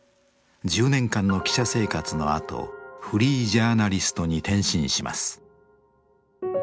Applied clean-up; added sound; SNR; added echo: none; none; none; none.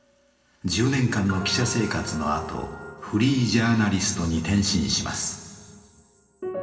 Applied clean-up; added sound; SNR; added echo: none; none; none; reverberation time 2.2 s.